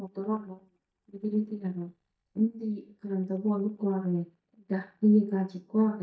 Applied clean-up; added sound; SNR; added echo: neural mask model DeepFilterNet 3.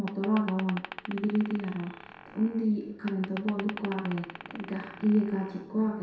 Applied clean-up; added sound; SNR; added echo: none; Glass; 14 dB; reverberation time 0.7 s.